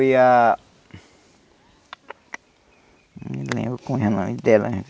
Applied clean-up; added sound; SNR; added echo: none; none; none; none.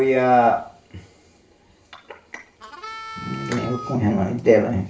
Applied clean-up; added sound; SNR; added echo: none; Harmonica; 13 dB; reverberation time 0.4 s.